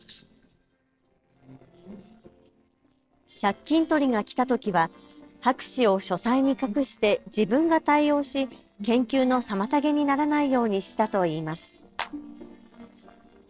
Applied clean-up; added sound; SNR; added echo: neural separator model SepFormer DNS4.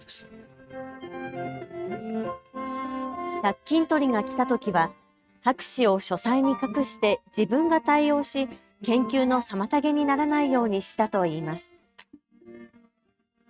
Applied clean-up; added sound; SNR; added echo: neural mask model RNNoise.